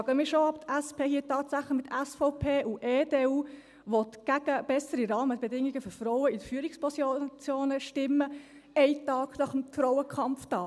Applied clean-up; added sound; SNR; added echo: none; none; none; none.